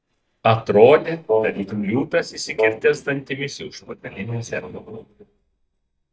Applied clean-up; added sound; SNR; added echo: neural mask model DeepFilterNet 3.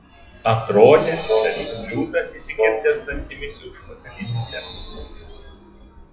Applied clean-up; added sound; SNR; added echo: classical method log-MMSE.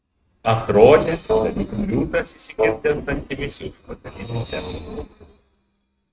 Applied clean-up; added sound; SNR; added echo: neural mask model RNNoise.